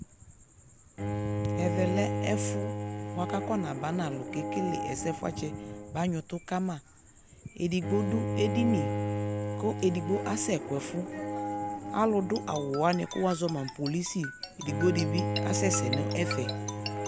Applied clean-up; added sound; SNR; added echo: none; Bowed string instrument; 2 dB; none.